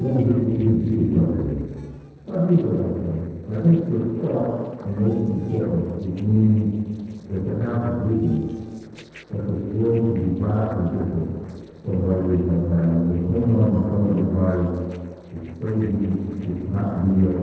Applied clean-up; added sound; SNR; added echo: neural separator model SepFormer DNS4.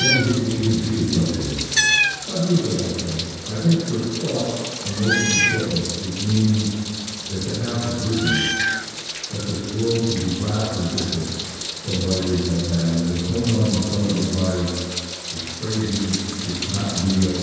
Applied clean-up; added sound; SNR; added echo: none; Meow; 4 dB; reverberation time 2.0 s.